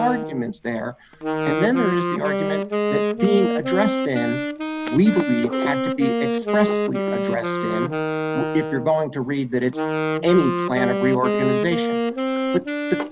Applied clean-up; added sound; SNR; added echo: none; Wind instrument, woodwind instrument; 1 dB; none.